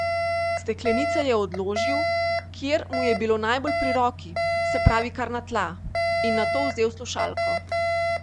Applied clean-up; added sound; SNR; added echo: none; Alarm; 0 dB; none.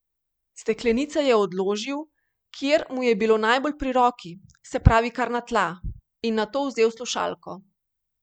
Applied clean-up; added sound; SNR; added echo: none; none; none; none.